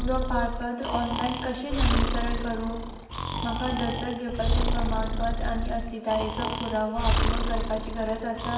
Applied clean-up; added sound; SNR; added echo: none; Breathing; -2 dB; reverberation time 1.2 s.